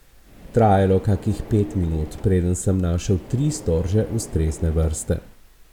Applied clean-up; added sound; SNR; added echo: none; Car; 18 dB; none.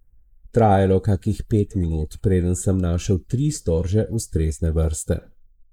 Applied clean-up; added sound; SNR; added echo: neural mask model Resemble Enhance denoiser.